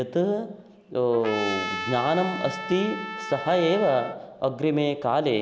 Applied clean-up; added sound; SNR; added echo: none; Trumpet; 9 dB; none.